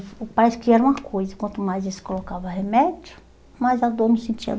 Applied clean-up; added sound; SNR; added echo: none; none; none; none.